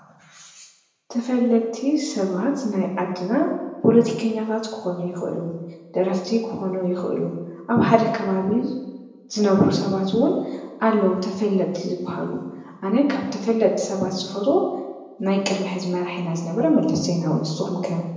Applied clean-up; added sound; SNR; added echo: none; none; none; reverberation time 1.0 s.